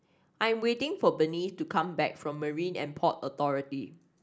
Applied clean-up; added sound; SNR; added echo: none; none; none; none.